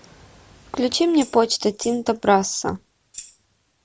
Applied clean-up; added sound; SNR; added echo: none; Tambourine; 19 dB; none.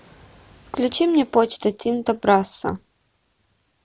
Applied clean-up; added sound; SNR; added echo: none; none; none; none.